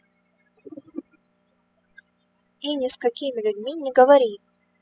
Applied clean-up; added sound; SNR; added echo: classical method spectral subtraction.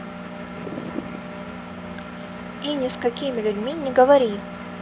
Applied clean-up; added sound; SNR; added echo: none; Engine; 10 dB; none.